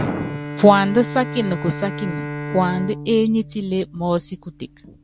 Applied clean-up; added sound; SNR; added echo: none; Bowed string instrument; 10 dB; none.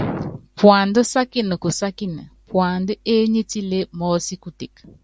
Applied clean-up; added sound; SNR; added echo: none; none; none; none.